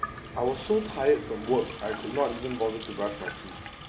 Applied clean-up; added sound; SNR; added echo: none; Sink (filling or washing) / Water tap, faucet; 10 dB; none.